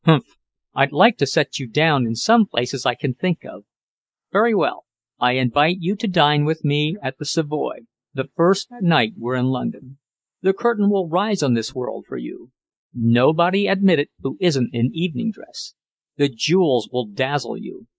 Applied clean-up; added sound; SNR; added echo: neural mask model Resemble Enhance denoiser.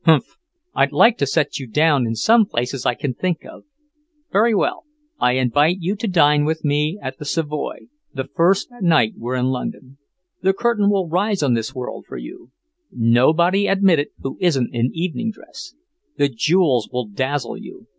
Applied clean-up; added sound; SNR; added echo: none; none; none; none.